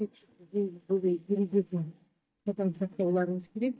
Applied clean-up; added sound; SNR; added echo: neural mask model DeepFilterNet 3.